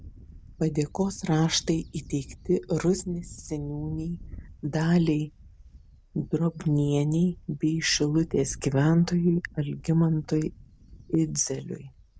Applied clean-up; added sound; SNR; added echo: none; Wind / Bird; 19 dB; none.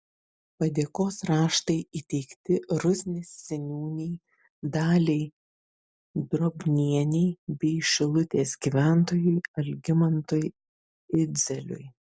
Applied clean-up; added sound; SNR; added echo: none; none; none; none.